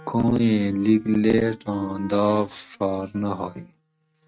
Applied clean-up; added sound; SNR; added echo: neural mask model RNNoise.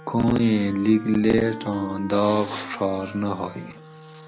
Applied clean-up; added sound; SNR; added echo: none; Wind instrument, woodwind instrument; 17 dB; none.